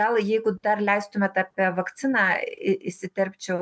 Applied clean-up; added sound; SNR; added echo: none; none; none; none.